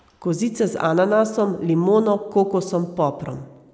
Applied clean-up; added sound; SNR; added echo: none; none; none; none.